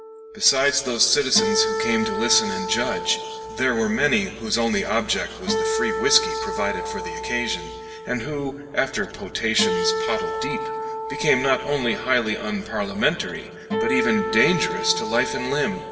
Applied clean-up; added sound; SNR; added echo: none; Acoustic guitar; 5 dB; reverberation time 2.0 s.